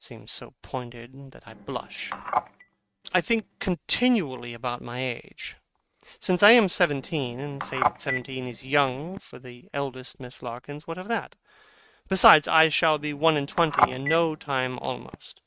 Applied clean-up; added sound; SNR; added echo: neural mask model RNNoise.